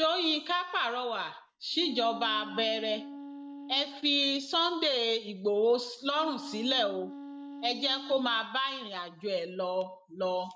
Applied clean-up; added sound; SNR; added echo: neural mask model RNNoise.